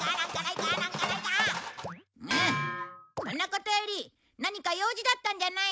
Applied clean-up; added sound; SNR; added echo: none; none; none; none.